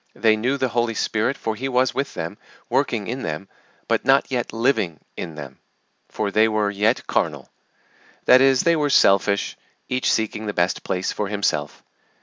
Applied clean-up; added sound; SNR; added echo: none; none; none; none.